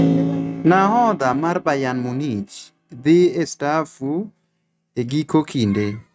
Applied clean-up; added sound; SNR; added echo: neural mask model RNNoise.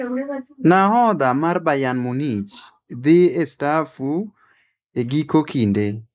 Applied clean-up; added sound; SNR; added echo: neural mask model Resemble Enhance denoiser.